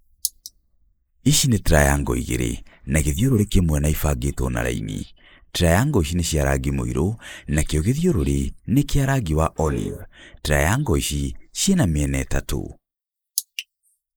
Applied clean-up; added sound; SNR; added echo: neural mask model Resemble Enhance denoiser.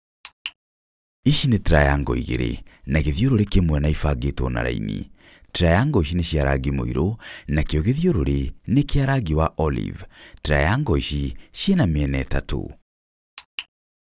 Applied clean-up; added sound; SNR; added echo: none; none; none; none.